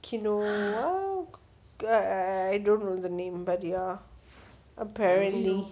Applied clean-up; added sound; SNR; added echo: none; Breathing; 14 dB; none.